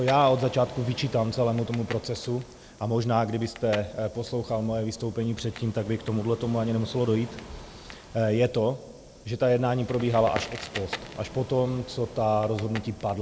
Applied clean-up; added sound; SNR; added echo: none; Waves, surf + Crackle; 15 dB; none.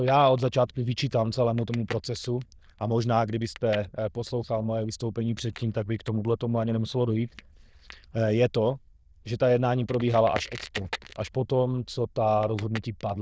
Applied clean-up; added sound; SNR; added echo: neural diffusion model UNIVERSE++.